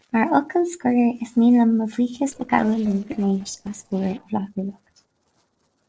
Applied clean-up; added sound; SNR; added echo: neural separator model SepFormer DNS4.